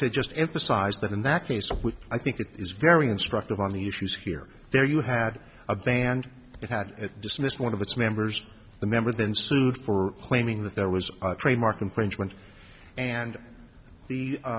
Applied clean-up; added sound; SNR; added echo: none; Knock; 14 dB; none.